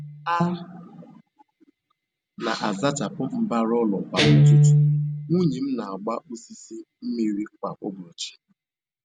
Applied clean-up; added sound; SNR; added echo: none; Guitar; -3 dB; none.